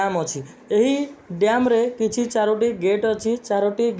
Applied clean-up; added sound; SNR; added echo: none; none; none; none.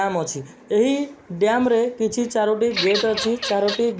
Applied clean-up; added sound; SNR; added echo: none; Bird vocalization, bird call, bird song / Fowl; 7 dB; none.